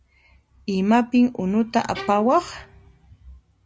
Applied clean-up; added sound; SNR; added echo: none; Bowed string instrument; 18 dB; none.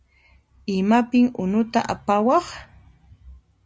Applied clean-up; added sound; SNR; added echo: none; none; none; none.